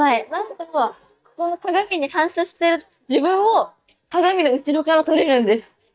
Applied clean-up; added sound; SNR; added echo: neural mask model DeepFilterNet 3.